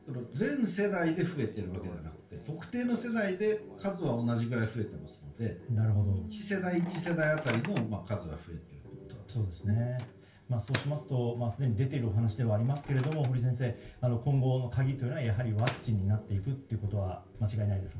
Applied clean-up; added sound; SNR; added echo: none; Microwave oven; 18 dB; reverberation time 0.3 s.